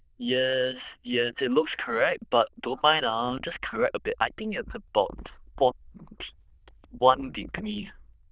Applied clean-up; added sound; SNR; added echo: neural diffusion model UNIVERSE++.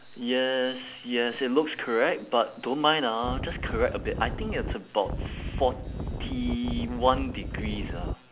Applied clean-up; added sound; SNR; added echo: none; Wind; 4 dB; none.